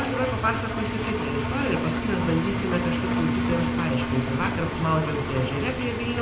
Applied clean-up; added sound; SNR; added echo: none; Engine; 0 dB; reverberation time 0.7 s.